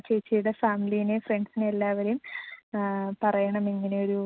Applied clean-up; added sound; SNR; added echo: none; none; none; none.